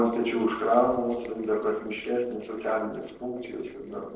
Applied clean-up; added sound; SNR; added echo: neural separator model SepFormer DNS4.